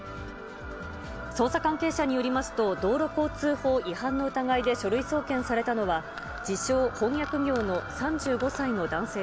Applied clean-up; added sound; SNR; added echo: none; Wind instrument, woodwind instrument; 20 dB; none.